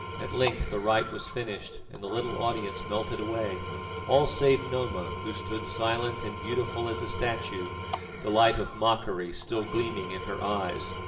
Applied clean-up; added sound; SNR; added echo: none; Engine / Tools; 7 dB; reverberation time 1.4 s.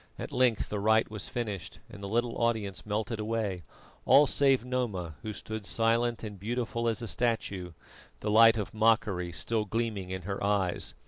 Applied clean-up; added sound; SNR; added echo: none; none; none; none.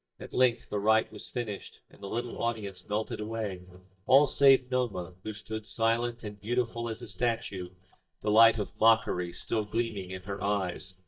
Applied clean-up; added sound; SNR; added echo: neural mask model DeepFilterNet 3.